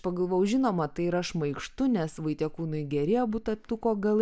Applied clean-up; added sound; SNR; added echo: none; none; none; none.